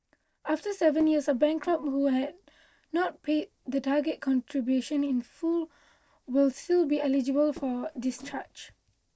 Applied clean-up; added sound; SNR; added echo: neural separator model SepFormer DNS4.